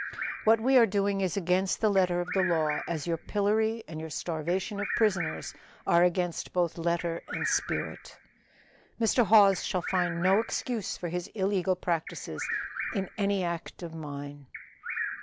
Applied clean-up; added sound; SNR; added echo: none; Bird vocalization, bird call, bird song; 11 dB; none.